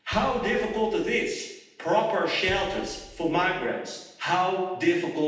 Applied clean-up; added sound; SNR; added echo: none; Bass drum; 19 dB; reverberation time 0.8 s.